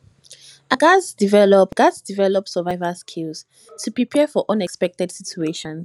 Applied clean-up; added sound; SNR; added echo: none; none; none; none.